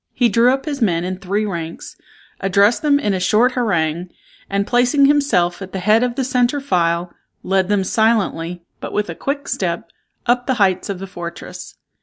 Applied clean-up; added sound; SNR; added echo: none; none; none; none.